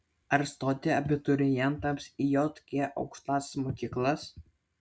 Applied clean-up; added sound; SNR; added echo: none; none; none; none.